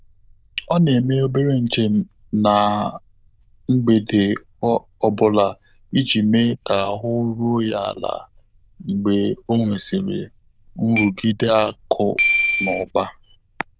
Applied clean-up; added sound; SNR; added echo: neural diffusion model UNIVERSE++.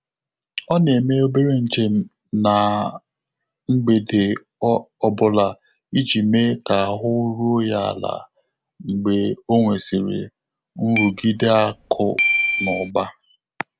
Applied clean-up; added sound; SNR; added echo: none; Keyboard (musical); 2 dB; none.